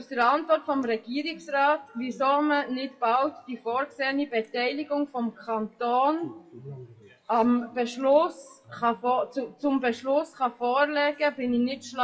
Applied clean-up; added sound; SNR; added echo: classical method WPE with log-MMSE.